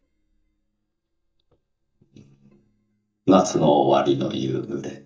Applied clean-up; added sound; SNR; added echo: neural mask model DeepFilterNet 3.